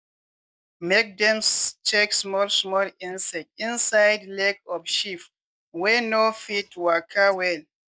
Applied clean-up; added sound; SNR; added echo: neural mask model DeepFilterNet 3.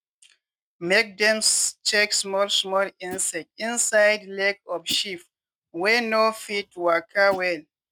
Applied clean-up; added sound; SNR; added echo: neural mask model RNNoise.